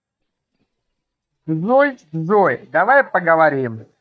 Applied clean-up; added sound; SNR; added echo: neural mask model DeepFilterNet 3.